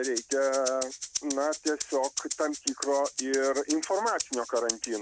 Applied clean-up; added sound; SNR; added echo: none; Rattle (instrument); 7 dB; none.